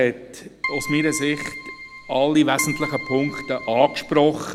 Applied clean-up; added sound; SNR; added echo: none; Keyboard (musical); 10 dB; none.